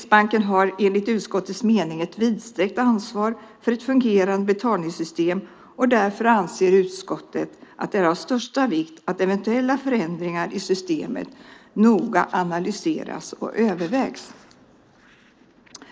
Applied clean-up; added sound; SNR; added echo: neural mask model Resemble Enhance denoiser.